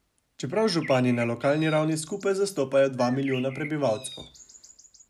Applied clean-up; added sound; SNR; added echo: none; Bird; 18 dB; none.